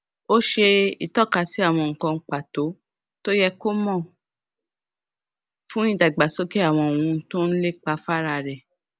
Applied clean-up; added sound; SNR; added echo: none; none; none; none.